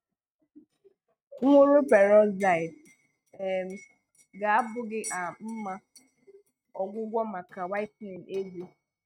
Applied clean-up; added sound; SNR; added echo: neural mask model RNNoise.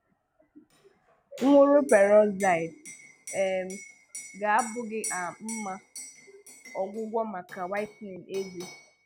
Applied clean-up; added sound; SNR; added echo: none; Liquid; 17 dB; none.